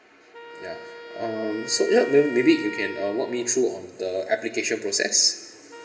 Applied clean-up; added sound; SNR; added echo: none; Wind instrument, woodwind instrument; 15 dB; reverberation time 2.4 s.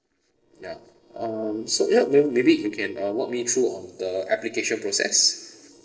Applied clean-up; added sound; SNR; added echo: neural separator model SepFormer DNS4.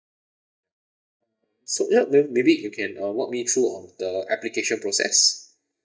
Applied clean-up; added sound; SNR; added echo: neural mask model DeepFilterNet 3.